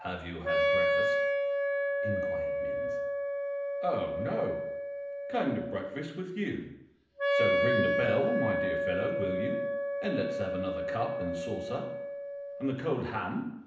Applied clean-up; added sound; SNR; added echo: none; Wind instrument, woodwind instrument; -4 dB; reverberation time 0.8 s.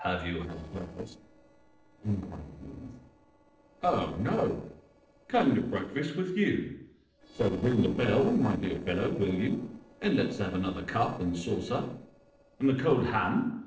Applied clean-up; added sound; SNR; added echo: neural separator model SepFormer DNS4.